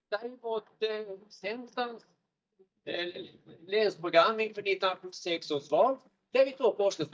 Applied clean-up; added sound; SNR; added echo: neural mask model DeepFilterNet 3.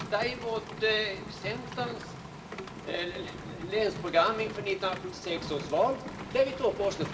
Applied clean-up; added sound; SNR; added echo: none; Rain; 10 dB; reverberation time 0.7 s.